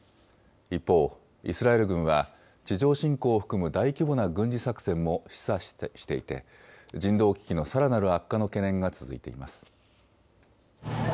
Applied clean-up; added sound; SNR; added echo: none; none; none; none.